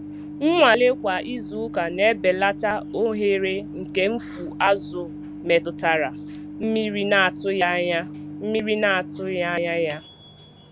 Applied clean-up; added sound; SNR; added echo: none; Microwave oven; 12 dB; none.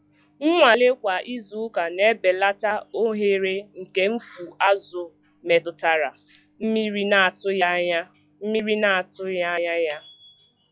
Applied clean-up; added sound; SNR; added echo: classical method log-MMSE.